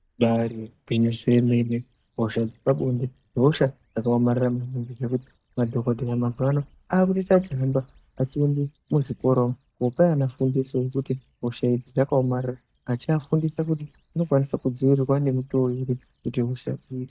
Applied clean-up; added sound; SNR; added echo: neural mask model DeepFilterNet 3.